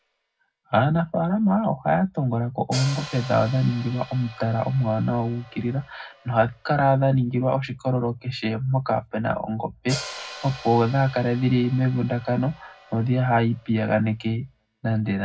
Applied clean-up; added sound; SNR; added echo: none; Hi-hat; 19 dB; reverberation time 0.3 s.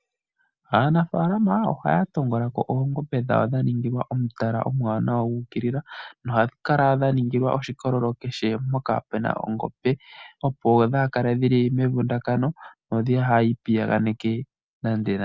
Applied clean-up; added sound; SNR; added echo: none; none; none; none.